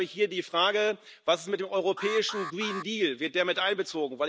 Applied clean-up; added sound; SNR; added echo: none; Alarm; 12 dB; none.